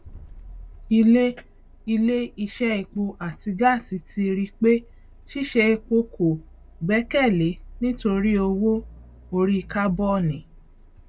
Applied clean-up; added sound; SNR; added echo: none; Accelerating, revving, vroom; 20 dB; none.